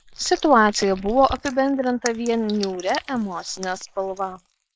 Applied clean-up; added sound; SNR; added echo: neural mask model Resemble Enhance denoiser.